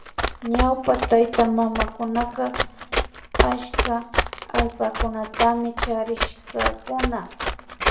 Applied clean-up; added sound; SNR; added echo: none; Run; 2 dB; reverberation time 0.9 s.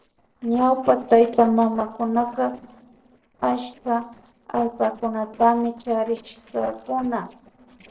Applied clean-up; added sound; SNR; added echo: neural separator model SepFormer DNS4.